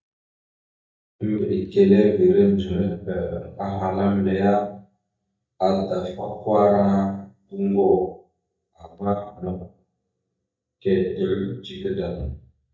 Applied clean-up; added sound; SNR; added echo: neural mask model DeepFilterNet 3.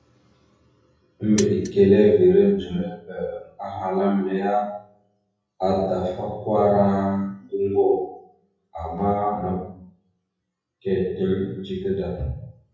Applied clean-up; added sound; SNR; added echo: classical method WPE with log-MMSE.